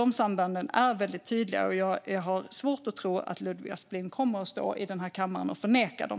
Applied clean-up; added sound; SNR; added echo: none; none; none; none.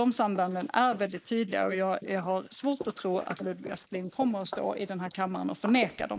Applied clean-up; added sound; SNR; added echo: neural mask model Resemble Enhance denoiser.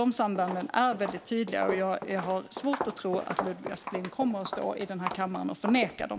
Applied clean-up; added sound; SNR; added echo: none; Walk, footsteps; 8 dB; none.